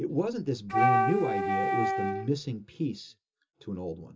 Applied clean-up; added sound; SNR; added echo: none; Wind instrument, woodwind instrument; -4 dB; reverberation time 0.2 s.